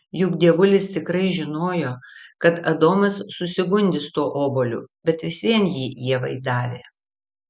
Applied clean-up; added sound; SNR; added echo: none; none; none; none.